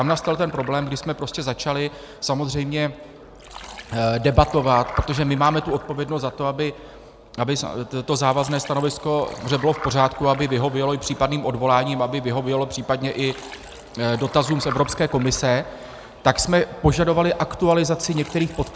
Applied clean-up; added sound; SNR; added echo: none; Liquid; 18 dB; none.